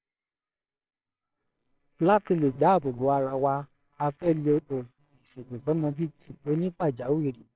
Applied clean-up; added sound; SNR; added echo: neural separator model SepFormer WHAMR!.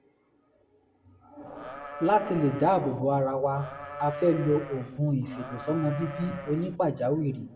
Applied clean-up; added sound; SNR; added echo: none; Livestock, farm animals, working animals; 11 dB; reverberation time 0.6 s.